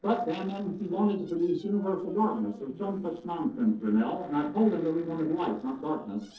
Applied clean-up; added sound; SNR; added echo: neural separator model SepFormer DNS4.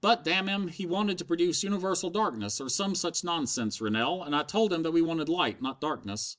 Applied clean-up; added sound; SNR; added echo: none; none; none; none.